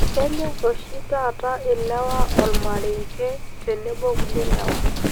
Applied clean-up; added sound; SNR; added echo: none; Wind; -3 dB; none.